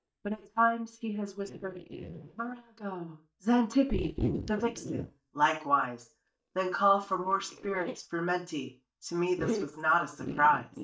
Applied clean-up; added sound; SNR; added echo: neural mask model DeepFilterNet 3.